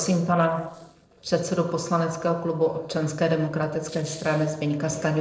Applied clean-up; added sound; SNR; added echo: neural separator model SepFormer DNS4.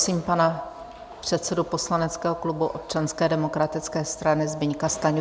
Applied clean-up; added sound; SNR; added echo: none; none; none; none.